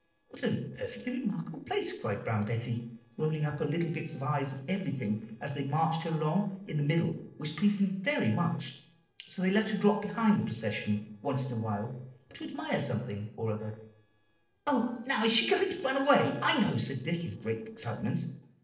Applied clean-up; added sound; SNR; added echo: neural separator model SepFormer DNS4.